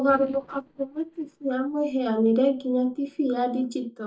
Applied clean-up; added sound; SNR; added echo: neural mask model DeepFilterNet 3.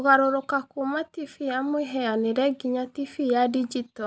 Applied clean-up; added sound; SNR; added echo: none; none; none; none.